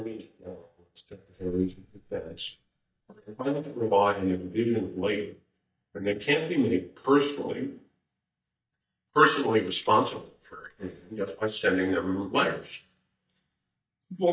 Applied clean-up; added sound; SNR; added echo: neural mask model DeepFilterNet 3.